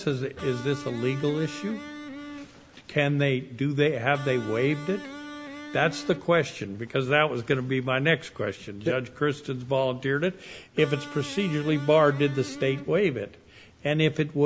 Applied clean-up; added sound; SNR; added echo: none; Electric guitar; 14 dB; none.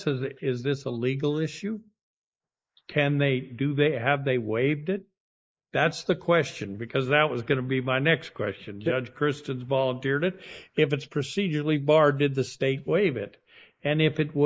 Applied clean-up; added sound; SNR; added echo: neural mask model Resemble Enhance denoiser.